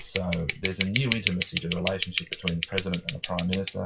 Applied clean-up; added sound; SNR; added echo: classical method WPE with log-MMSE.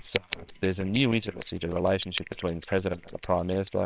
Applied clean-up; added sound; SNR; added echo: neural separator model SepFormer WHAMR!.